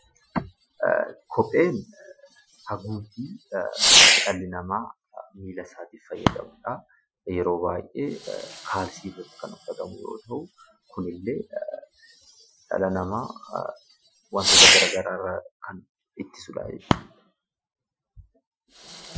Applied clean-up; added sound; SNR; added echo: classical method Wiener filter.